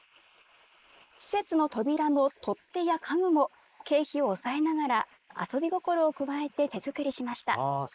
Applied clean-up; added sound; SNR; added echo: neural mask model Resemble Enhance denoiser.